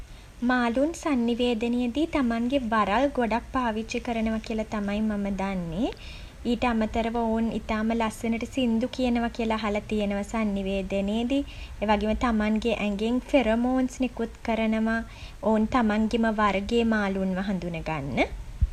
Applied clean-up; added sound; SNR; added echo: none; none; none; none.